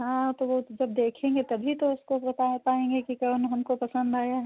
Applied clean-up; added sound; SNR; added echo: none; none; none; none.